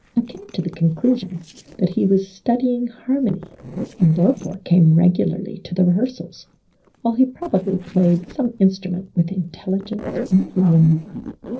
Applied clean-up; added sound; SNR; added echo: neural separator model SepFormer DNS4.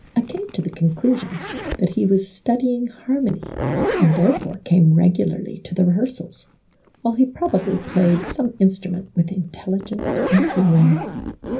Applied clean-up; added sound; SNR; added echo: none; Zipper (clothing); 9 dB; reverberation time 0.3 s.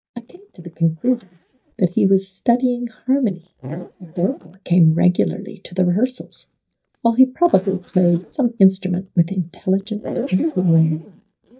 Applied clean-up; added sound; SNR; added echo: neural mask model DeepFilterNet 3.